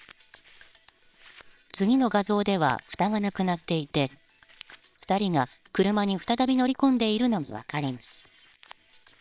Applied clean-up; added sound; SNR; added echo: neural separator model SepFormer WHAMR!.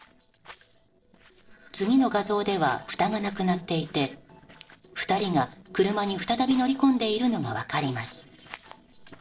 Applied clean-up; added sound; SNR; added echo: neural separator model SepFormer DNS4.